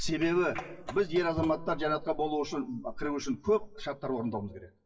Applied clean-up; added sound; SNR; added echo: classical method WPE with log-MMSE.